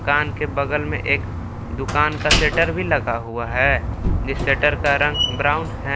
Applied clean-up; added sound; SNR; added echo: none; Slam; 3 dB; none.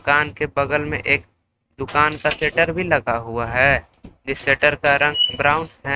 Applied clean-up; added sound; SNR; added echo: neural mask model RNNoise.